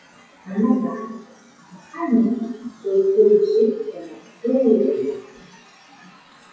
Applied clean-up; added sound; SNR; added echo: classical method WPE with log-MMSE.